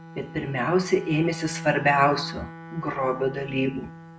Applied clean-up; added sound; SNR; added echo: none; Bowed string instrument; 13 dB; none.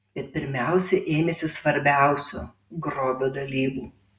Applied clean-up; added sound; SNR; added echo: none; none; none; none.